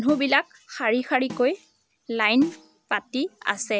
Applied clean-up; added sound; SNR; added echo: none; Snare drum; 19 dB; none.